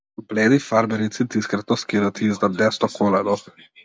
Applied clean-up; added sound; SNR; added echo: none; none; none; none.